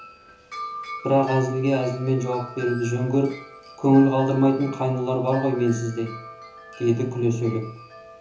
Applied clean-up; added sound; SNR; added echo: none; Wind chime; 16 dB; reverberation time 0.7 s.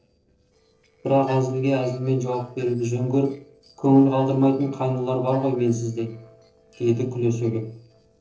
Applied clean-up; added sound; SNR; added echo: neural separator model SepFormer DNS4.